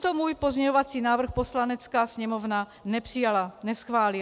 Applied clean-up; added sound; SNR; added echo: none; none; none; none.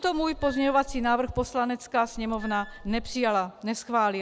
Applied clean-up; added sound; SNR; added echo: none; Squeak / Screech; 13 dB; none.